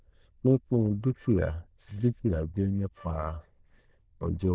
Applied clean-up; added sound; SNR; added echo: neural diffusion model UNIVERSE++.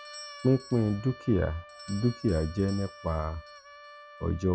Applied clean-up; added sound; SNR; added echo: none; Trumpet + Doorbell; 17 dB; none.